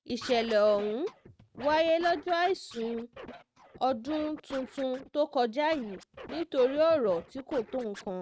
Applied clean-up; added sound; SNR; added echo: neural mask model RNNoise.